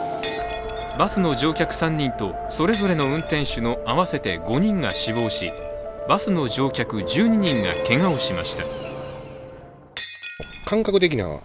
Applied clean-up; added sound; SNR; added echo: none; Shatter; 17 dB; none.